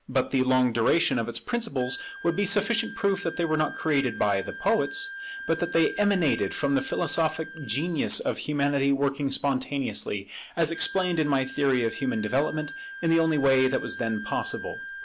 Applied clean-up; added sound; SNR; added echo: none; Wind instrument, woodwind instrument; 14 dB; none.